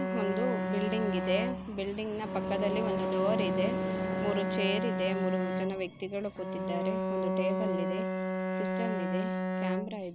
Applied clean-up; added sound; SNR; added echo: none; Bowed string instrument; -2 dB; none.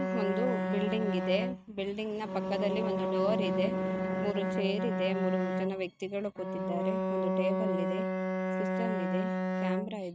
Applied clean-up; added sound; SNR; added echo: neural mask model RNNoise.